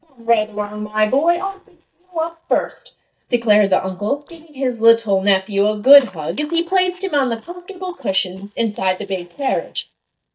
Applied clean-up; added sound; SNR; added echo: neural mask model DeepFilterNet 3.